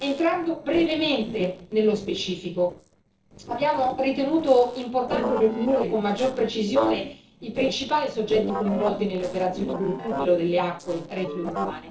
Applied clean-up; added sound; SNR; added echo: neural separator model SepFormer DNS4.